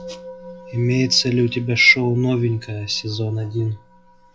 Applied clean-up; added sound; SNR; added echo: classical method log-MMSE.